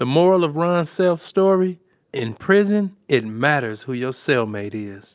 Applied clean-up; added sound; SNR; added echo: none; none; none; none.